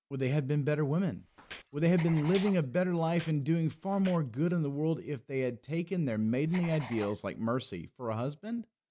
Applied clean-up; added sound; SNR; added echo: none; Writing + Walk, footsteps; 19 dB; none.